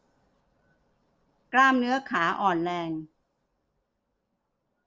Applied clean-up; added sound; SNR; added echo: none; none; none; none.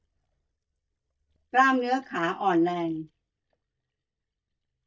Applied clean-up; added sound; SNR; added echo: neural mask model DeepFilterNet 3.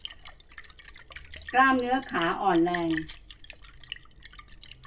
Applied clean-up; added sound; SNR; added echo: none; Splash, splatter; 14 dB; reverberation time 0.1 s.